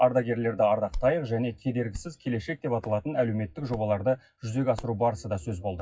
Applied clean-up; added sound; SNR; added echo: classical method WPE with log-MMSE.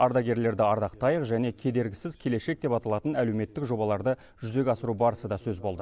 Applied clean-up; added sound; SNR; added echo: none; none; none; none.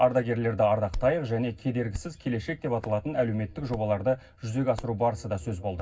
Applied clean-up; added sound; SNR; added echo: none; Hands; 16 dB; reverberation time 0.4 s.